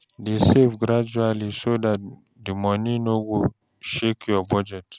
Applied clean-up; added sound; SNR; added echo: none; none; none; none.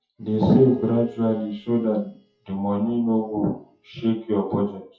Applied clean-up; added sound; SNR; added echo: classical method WPE with log-MMSE.